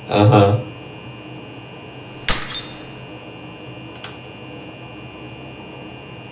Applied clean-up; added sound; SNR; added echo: none; Keys jangling; 5 dB; reverberation time 0.3 s.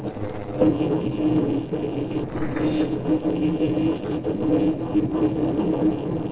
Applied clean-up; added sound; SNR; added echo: neural separator model SepFormer DNS4.